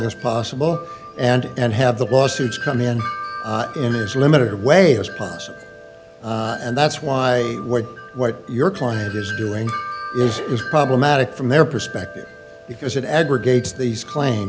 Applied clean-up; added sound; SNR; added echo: none; Wind chime; 14 dB; none.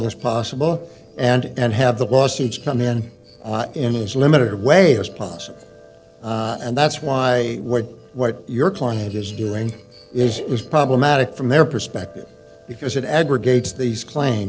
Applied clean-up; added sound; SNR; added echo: neural separator model SepFormer DNS4.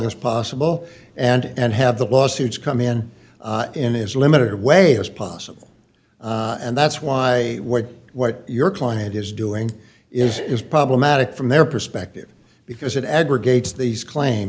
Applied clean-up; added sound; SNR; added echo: none; none; none; none.